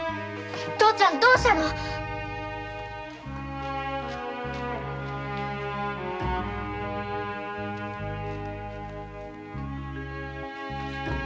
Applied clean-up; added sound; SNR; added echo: none; Bowed string instrument; 14 dB; none.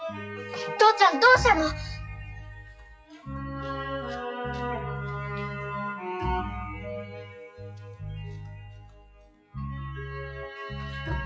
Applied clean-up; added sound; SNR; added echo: classical method log-MMSE.